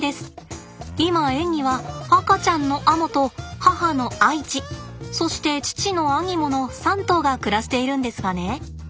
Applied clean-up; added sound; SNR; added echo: none; none; none; none.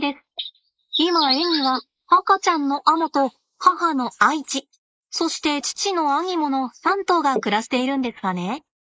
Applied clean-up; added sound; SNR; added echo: neural mask model Resemble Enhance denoiser.